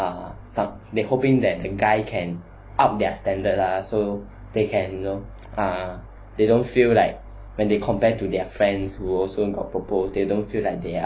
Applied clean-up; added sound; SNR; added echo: none; none; none; none.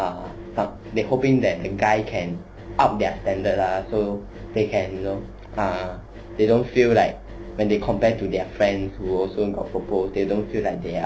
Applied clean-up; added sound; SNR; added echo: none; Engine; 17 dB; none.